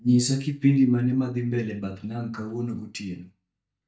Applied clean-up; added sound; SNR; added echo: neural mask model DeepFilterNet 3.